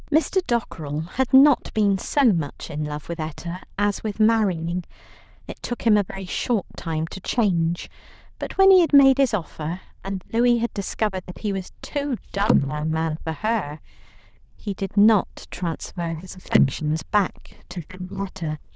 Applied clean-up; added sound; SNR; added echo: neural diffusion model UNIVERSE++.